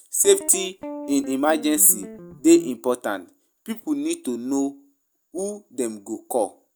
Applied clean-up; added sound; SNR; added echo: none; Guitar; 14 dB; none.